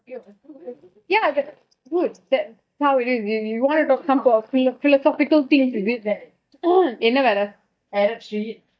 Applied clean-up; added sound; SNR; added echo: neural mask model DeepFilterNet 3.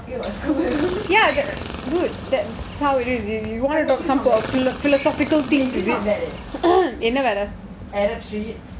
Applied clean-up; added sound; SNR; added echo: none; Chirp, tweet; 12 dB; none.